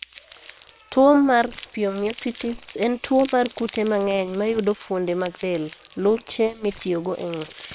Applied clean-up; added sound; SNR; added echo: neural separator model SepFormer WHAM!.